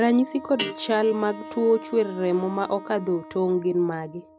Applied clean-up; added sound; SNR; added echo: none; Guitar + Wind instrument, woodwind instrument; 14 dB; none.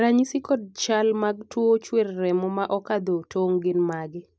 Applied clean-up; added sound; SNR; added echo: none; none; none; none.